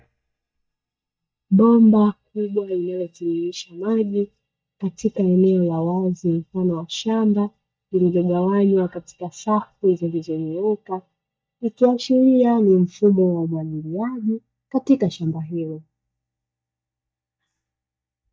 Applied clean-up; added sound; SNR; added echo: neural mask model DeepFilterNet 3.